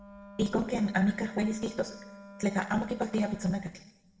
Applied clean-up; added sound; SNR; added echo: none; Wind instrument, woodwind instrument; 18 dB; reverberation time 0.8 s.